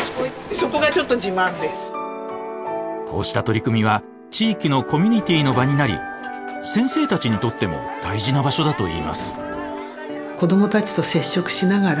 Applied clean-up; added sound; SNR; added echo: none; Drawer open or close; 15 dB; none.